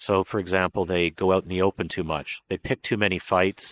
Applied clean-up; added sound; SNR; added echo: neural mask model Resemble Enhance denoiser.